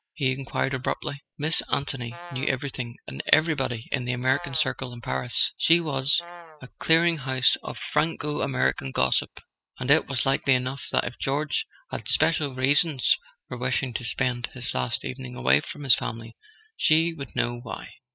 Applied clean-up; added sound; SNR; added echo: classical method spectral subtraction.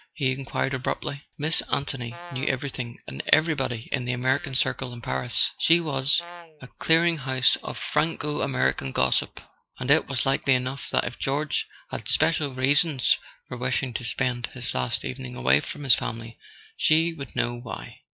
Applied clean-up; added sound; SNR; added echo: neural mask model Resemble Enhance denoiser.